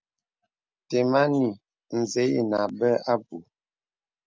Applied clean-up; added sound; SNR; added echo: none; none; none; none.